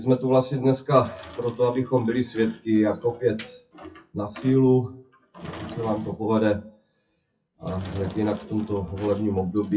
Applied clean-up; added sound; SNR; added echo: classical method WPE with log-MMSE.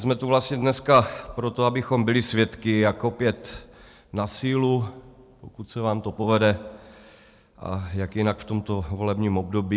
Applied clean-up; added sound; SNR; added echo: none; none; none; none.